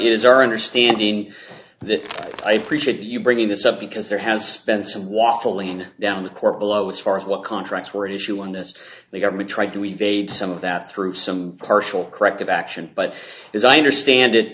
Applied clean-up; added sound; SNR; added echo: none; Crackle / Crushing / Wood; 15 dB; none.